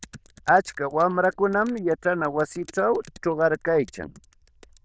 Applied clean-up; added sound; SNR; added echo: neural diffusion model UNIVERSE++.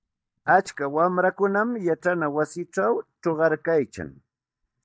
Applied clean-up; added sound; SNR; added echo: neural mask model DeepFilterNet 3.